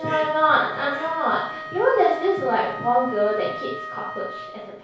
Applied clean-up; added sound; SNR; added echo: none; Wind instrument, woodwind instrument; 11 dB; reverberation time 0.6 s.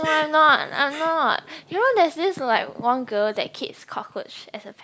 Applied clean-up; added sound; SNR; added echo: none; none; none; none.